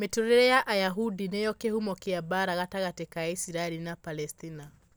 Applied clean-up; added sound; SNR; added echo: none; none; none; none.